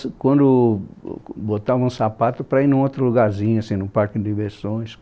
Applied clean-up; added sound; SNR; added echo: none; none; none; none.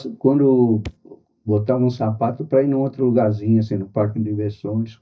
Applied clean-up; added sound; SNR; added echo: neural mask model DeepFilterNet 3.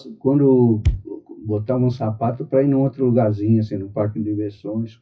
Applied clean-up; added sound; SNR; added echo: classical method WPE with log-MMSE.